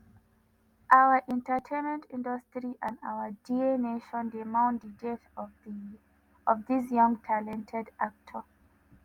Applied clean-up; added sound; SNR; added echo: none; none; none; none.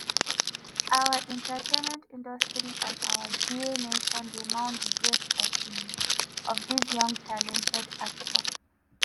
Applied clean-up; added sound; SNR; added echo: none; Crackle; -5 dB; none.